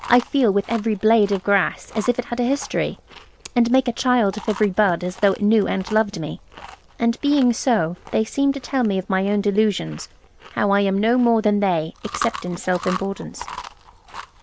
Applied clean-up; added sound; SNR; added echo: none; Chewing, mastication; 17 dB; none.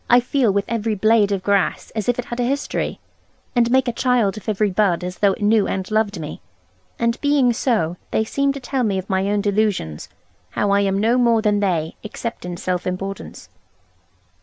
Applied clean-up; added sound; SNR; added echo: none; none; none; none.